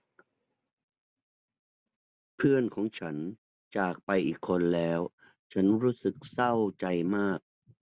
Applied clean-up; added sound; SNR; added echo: none; none; none; none.